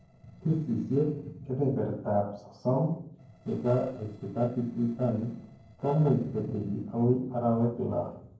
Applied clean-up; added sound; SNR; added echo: neural separator model SepFormer DNS4.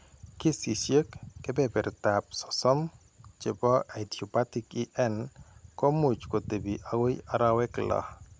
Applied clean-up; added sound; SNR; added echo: none; none; none; none.